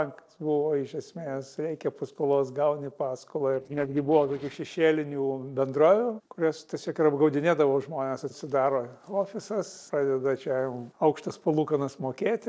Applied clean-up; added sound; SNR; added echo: neural separator model SepFormer DNS4.